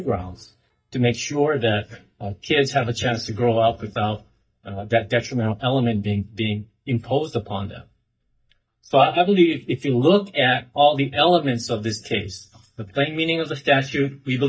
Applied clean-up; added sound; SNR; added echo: neural mask model DeepFilterNet 3.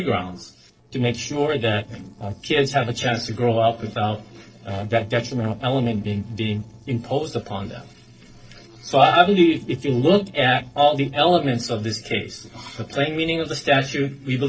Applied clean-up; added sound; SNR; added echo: neural separator model SepFormer DNS4.